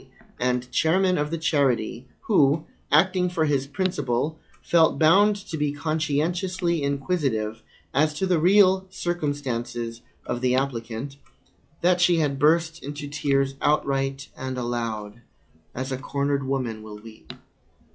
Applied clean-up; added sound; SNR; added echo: classical method log-MMSE.